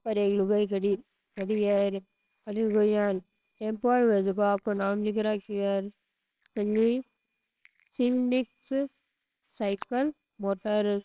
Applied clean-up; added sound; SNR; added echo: neural separator model SepFormer WHAMR!.